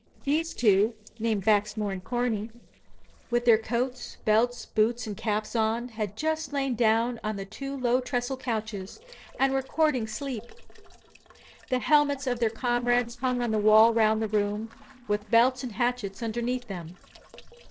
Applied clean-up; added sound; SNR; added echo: neural separator model SepFormer DNS4.